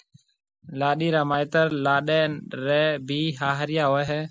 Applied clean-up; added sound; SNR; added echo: none; none; none; none.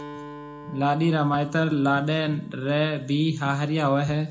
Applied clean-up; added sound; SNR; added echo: none; Acoustic guitar; 20 dB; reverberation time 0.3 s.